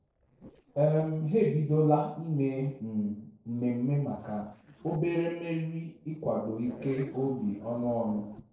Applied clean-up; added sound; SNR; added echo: neural separator model SepFormer DNS4.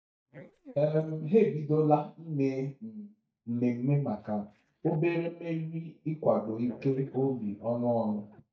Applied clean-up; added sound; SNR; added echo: neural mask model DeepFilterNet 3.